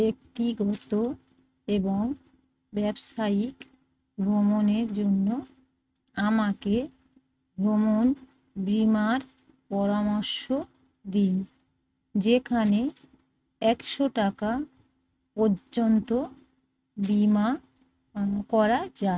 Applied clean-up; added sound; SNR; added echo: neural mask model RNNoise.